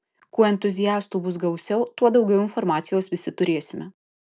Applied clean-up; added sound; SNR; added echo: none; none; none; none.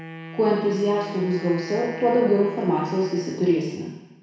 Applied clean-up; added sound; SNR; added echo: none; Wind instrument, woodwind instrument; 15 dB; reverberation time 1.1 s.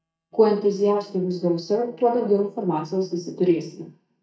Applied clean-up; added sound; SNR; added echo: neural mask model DeepFilterNet 3.